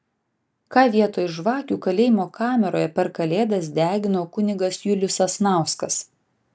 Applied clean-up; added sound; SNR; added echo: none; none; none; none.